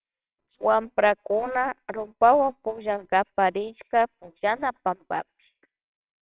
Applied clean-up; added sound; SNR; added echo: neural separator model SepFormer WHAMR!.